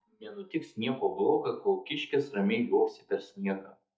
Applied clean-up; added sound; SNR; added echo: neural mask model DeepFilterNet 3.